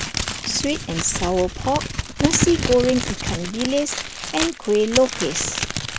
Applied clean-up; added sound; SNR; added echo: none; Crumpling, crinkling; 4 dB; none.